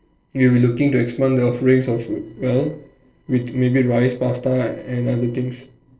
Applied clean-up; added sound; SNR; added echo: neural separator model SepFormer DNS4.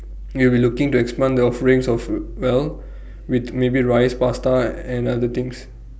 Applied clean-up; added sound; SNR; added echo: none; none; none; none.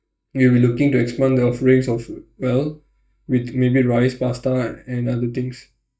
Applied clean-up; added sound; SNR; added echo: neural mask model DeepFilterNet 3.